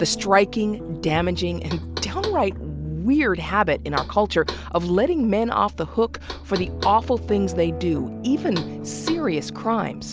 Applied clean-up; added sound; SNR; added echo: none; Knock; 17 dB; none.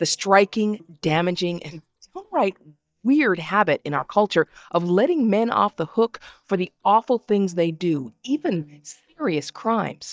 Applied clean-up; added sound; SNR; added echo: neural mask model DeepFilterNet 3.